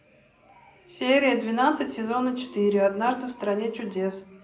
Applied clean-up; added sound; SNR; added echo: none; none; none; reverberation time 0.4 s.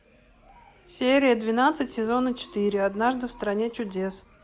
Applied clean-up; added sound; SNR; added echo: none; none; none; none.